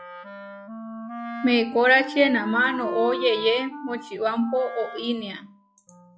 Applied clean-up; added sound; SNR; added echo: classical method log-MMSE.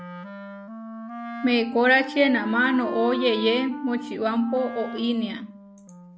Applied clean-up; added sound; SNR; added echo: none; Wind instrument, woodwind instrument; 11 dB; none.